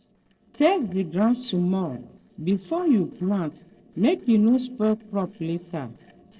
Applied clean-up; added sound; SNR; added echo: neural separator model SepFormer DNS4.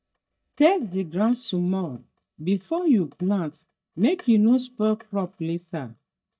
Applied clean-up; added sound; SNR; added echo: neural mask model DeepFilterNet 3.